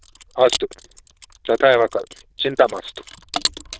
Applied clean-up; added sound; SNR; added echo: neural diffusion model UNIVERSE++.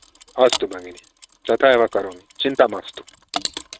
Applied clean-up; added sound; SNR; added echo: neural mask model RNNoise.